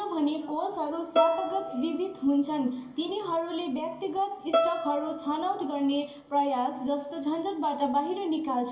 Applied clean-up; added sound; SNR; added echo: none; Bowed string instrument; 5 dB; reverberation time 0.2 s.